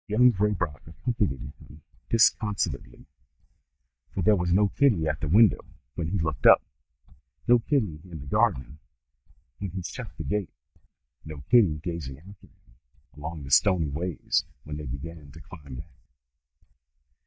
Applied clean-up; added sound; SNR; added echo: neural mask model DeepFilterNet 3.